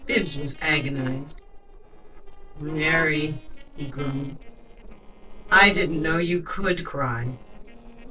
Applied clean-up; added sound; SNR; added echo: neural separator model SepFormer DNS4.